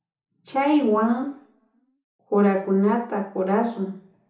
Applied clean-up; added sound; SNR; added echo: none; none; none; reverberation time 0.8 s.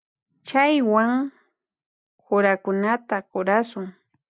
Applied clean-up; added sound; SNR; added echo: none; none; none; none.